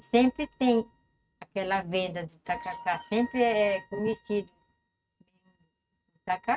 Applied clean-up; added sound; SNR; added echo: neural mask model RNNoise.